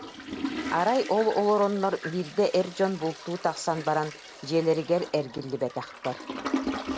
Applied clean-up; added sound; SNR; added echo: none; Toilet flush; 9 dB; none.